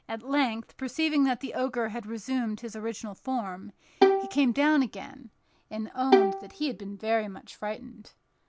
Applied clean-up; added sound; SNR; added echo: none; Bowed string instrument; -2 dB; none.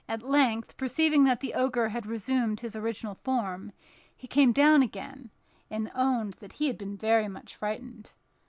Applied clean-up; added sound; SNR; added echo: none; none; none; none.